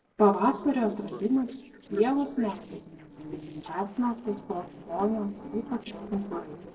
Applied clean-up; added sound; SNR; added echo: neural separator model SepFormer DNS4.